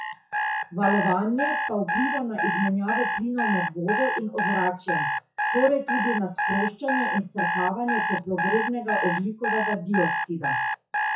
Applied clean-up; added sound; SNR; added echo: classical method WPE with log-MMSE.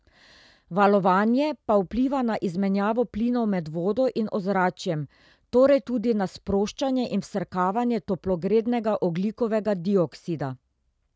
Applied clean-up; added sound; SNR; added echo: none; none; none; none.